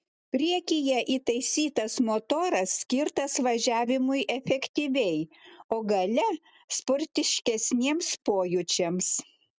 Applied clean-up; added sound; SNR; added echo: none; none; none; none.